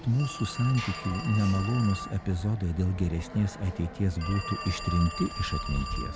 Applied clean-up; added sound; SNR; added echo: none; Telephone; 9 dB; none.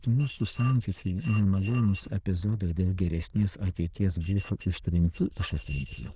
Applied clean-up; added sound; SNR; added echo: neural diffusion model UNIVERSE++.